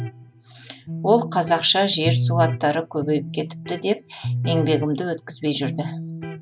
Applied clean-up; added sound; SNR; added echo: none; Electric guitar; 5 dB; none.